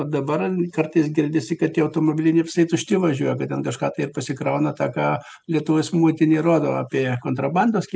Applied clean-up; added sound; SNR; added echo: none; none; none; none.